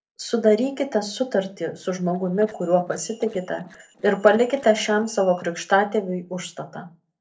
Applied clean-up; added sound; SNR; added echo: neural separator model SepFormer DNS4.